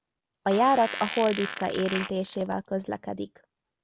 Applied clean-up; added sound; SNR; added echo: none; Fart; 10 dB; none.